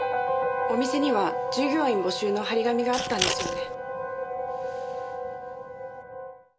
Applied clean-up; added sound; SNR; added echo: none; Scissors; 3 dB; none.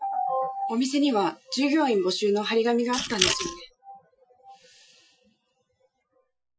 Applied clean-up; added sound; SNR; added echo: classical method Wiener filter.